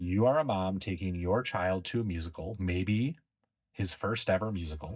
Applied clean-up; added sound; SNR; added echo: neural mask model DeepFilterNet 3.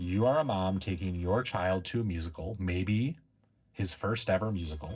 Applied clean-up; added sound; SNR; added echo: neural separator model SepFormer DNS4.